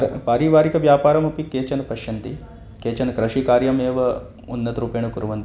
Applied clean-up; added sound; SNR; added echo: none; none; none; none.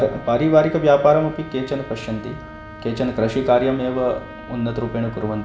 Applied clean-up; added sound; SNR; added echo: none; Trumpet; 18 dB; reverberation time 0.6 s.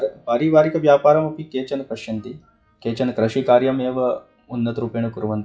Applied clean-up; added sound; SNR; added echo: classical method WPE with log-MMSE.